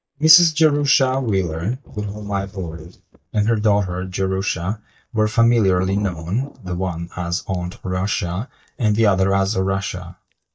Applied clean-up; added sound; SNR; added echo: neural mask model DeepFilterNet 3.